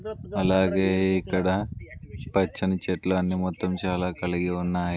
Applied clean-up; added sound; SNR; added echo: none; none; none; none.